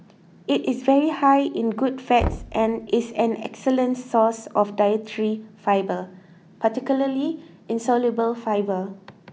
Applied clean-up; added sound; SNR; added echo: none; Knock; 11 dB; none.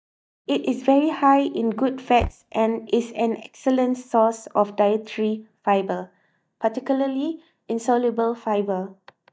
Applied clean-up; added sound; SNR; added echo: neural mask model DeepFilterNet 3.